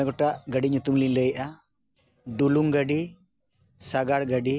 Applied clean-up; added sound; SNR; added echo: none; none; none; none.